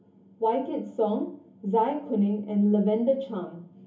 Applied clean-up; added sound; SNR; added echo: none; none; none; reverberation time 0.3 s.